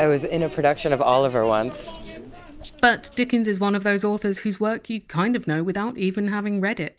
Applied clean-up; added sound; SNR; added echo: none; none; none; none.